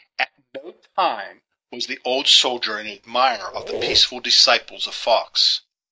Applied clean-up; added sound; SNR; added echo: neural mask model DeepFilterNet 3.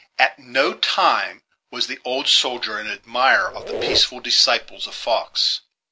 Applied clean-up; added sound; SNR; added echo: none; Squeak; 12 dB; none.